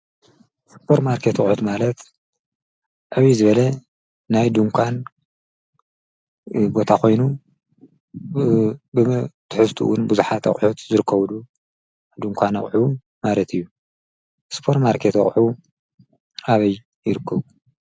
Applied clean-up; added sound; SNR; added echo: none; none; none; none.